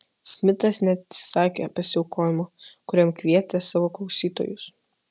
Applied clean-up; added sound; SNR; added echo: none; none; none; none.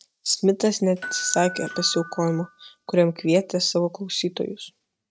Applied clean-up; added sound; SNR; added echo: neural mask model RNNoise.